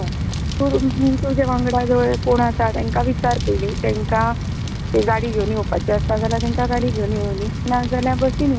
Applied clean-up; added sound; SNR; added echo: none; Fire; 2 dB; none.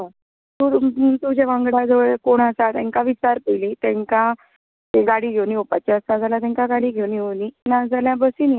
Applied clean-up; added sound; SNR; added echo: none; none; none; none.